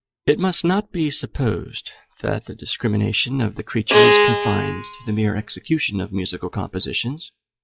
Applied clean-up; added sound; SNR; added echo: classical method log-MMSE.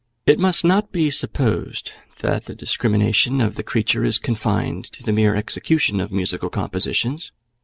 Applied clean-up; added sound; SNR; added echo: none; none; none; none.